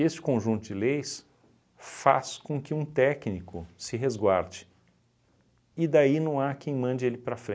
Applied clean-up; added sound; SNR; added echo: none; none; none; none.